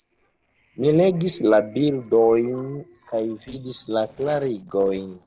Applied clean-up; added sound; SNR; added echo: neural separator model SepFormer DNS4.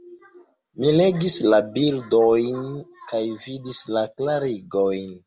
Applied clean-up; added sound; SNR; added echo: none; none; none; none.